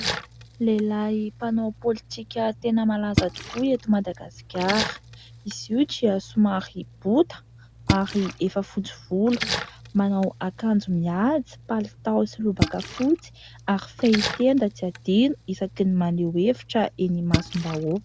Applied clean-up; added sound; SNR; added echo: none; Splash, splatter; 9 dB; none.